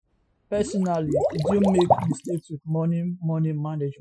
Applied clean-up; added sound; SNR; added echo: classical method Wiener filter.